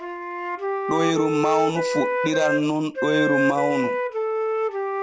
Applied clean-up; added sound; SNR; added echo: none; Wind instrument, woodwind instrument; 0 dB; none.